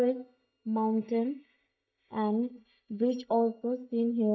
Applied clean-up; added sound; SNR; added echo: neural mask model DeepFilterNet 3.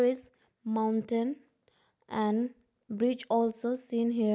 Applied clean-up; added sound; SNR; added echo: none; none; none; none.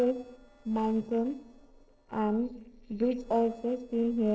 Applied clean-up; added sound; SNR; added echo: neural separator model SepFormer DNS4.